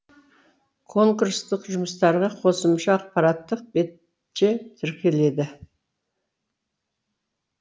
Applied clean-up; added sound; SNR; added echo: none; none; none; none.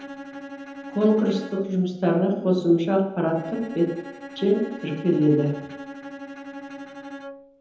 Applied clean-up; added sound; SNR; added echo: none; Bowed string instrument; 15 dB; reverberation time 0.9 s.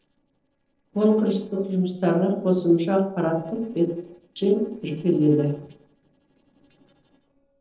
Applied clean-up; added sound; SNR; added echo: neural separator model SepFormer DNS4.